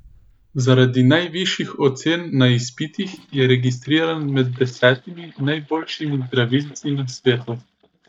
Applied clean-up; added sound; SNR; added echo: neural mask model DeepFilterNet 3.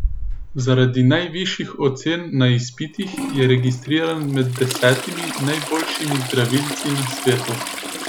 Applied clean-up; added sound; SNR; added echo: none; Trickle, dribble / Toilet flush; 8 dB; none.